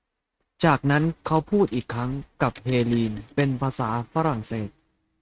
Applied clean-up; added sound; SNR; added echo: neural mask model RNNoise.